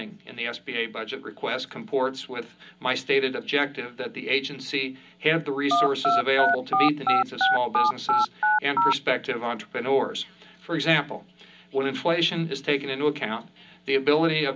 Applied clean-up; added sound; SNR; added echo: none; Telephone; -4 dB; reverberation time 0.4 s.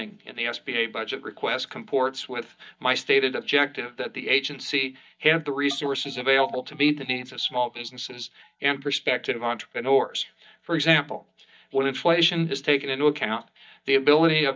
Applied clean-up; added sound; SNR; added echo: neural mask model DeepFilterNet 3.